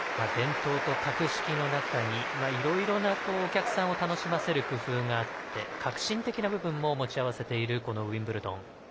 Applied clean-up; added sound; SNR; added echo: none; Dog; 20 dB; none.